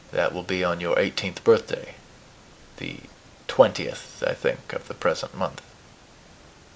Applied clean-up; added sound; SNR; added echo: none; none; none; none.